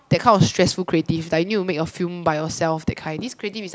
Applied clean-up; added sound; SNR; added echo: none; none; none; none.